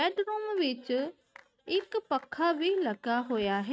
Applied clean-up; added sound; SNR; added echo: neural mask model RNNoise.